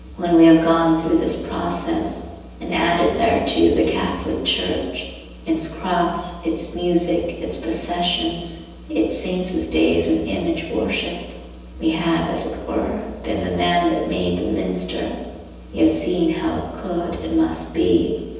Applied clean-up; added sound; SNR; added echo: none; none; none; reverberation time 1.1 s.